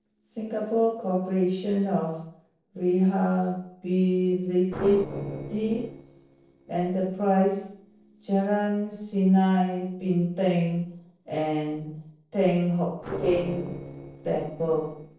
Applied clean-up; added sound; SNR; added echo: neural separator model SepFormer DNS4.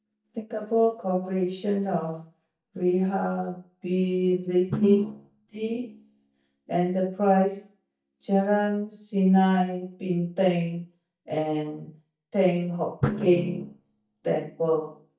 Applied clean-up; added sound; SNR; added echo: neural mask model DeepFilterNet 3.